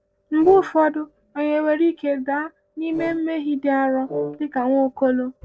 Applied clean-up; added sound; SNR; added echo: neural separator model SepFormer DNS4.